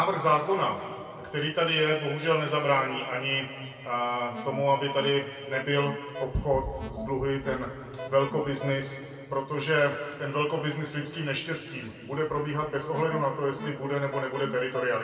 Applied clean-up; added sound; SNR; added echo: none; Alarm; 12 dB; reverberation time 2.2 s.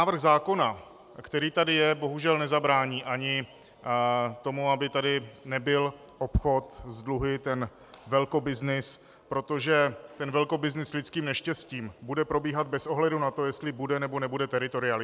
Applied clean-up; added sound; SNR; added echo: none; none; none; none.